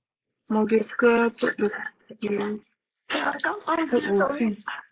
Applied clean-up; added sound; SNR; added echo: neural mask model Resemble Enhance denoiser.